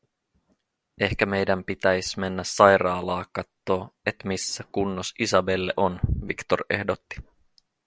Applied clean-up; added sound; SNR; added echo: none; none; none; none.